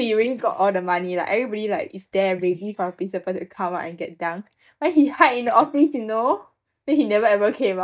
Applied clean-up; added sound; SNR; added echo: neural mask model DeepFilterNet 3.